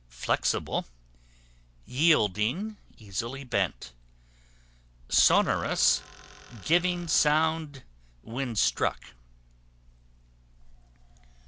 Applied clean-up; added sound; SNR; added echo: none; Tools; 18 dB; none.